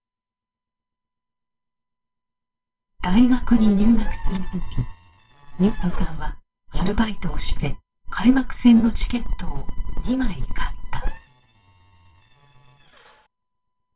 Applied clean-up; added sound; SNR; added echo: neural separator model SepFormer WHAMR!.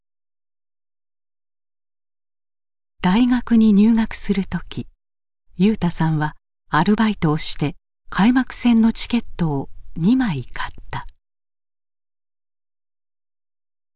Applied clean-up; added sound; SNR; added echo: none; none; none; none.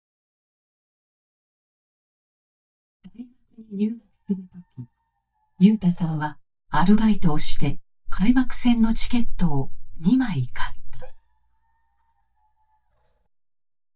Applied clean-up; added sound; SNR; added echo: neural mask model DeepFilterNet 3.